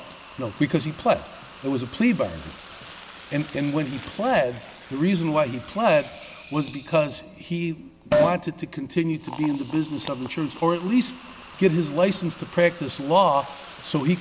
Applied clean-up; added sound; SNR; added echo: none; Liquid; 11 dB; none.